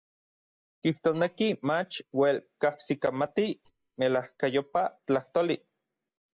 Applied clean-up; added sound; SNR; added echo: neural mask model DeepFilterNet 3.